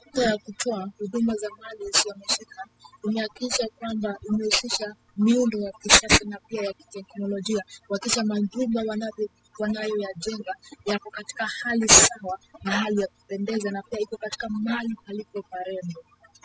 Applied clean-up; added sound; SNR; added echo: classical method spectral subtraction.